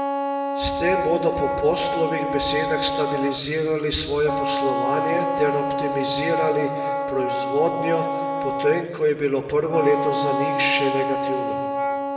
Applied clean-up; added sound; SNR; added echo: none; Wind instrument, woodwind instrument; 1 dB; reverberation time 2.1 s.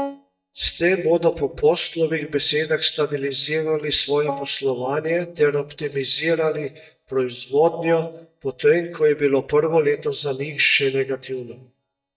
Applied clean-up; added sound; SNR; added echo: neural mask model DeepFilterNet 3.